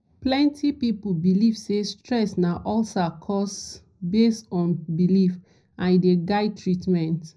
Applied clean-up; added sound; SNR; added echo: none; none; none; reverberation time 0.5 s.